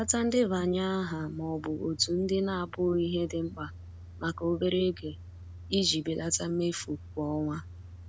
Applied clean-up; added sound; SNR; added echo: none; Idling / Engine starting / Accelerating, revving, vroom / Car; 15 dB; none.